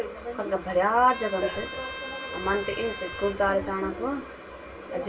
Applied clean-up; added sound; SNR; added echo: none; Trumpet; 11 dB; reverberation time 0.2 s.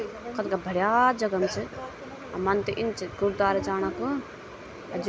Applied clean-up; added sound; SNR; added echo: none; none; none; none.